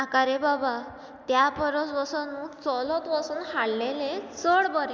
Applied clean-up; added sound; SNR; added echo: none; none; none; none.